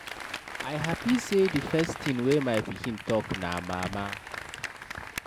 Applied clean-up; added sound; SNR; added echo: none; Applause; 8 dB; none.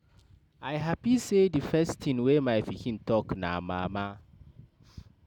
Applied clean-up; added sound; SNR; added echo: none; none; none; none.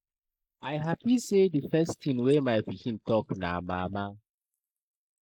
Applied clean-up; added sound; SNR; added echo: neural mask model Resemble Enhance denoiser.